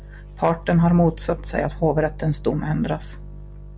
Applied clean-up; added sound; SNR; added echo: none; none; none; none.